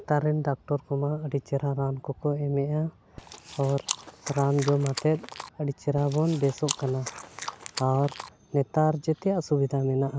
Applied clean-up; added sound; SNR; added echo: none; Chewing, mastication; 11 dB; none.